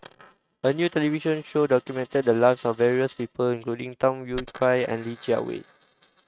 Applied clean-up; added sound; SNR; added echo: neural mask model RNNoise.